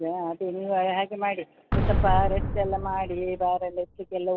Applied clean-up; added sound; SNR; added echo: none; Boom; 0 dB; none.